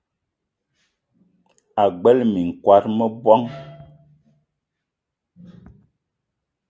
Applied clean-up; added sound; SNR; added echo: none; none; none; none.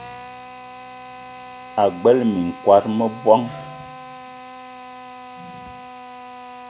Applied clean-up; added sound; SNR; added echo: none; Drill; 15 dB; none.